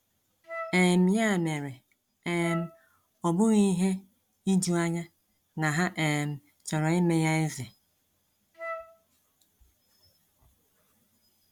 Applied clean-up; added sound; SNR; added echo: none; Wind instrument, woodwind instrument; 12 dB; none.